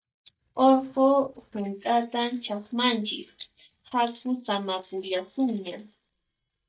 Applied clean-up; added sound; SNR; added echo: neural mask model DeepFilterNet 3.